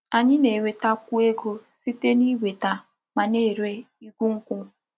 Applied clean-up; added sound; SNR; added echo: none; none; none; none.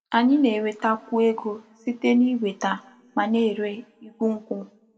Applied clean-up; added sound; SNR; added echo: none; none; none; reverberation time 1.9 s.